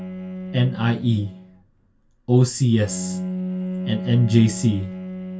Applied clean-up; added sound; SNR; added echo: none; Bowed string instrument; 9 dB; reverberation time 0.2 s.